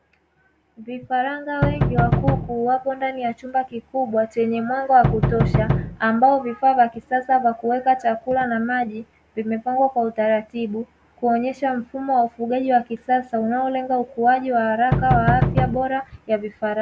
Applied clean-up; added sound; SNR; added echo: none; Knock; 0 dB; none.